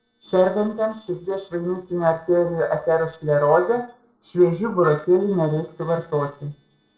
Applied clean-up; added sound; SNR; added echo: neural separator model SepFormer DNS4.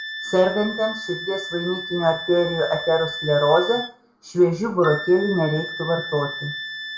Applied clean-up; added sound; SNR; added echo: none; Wind instrument, woodwind instrument; 10 dB; reverberation time 0.4 s.